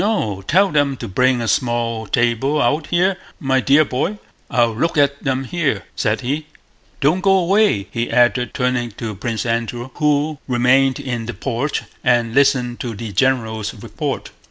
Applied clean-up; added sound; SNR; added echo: none; none; none; none.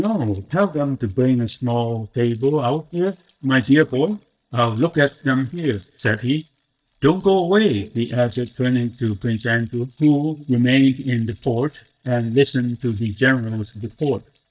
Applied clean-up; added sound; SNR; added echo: neural mask model DeepFilterNet 3.